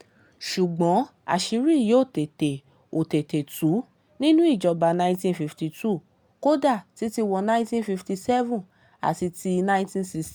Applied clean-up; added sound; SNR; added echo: none; none; none; none.